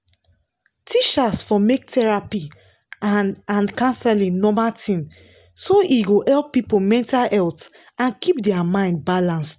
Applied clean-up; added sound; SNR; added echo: none; none; none; none.